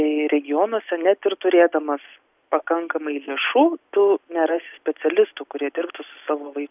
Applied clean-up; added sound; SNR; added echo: none; none; none; none.